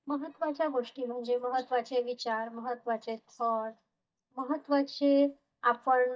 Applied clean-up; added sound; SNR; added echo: neural mask model DeepFilterNet 3.